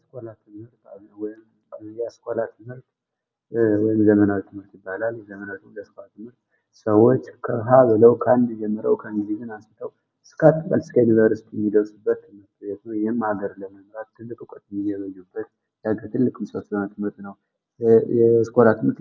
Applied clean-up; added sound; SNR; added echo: none; none; none; none.